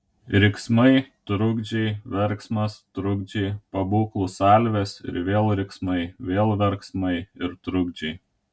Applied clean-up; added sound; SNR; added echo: none; none; none; none.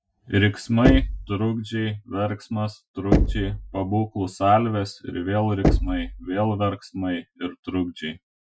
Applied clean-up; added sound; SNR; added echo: classical method Wiener filter.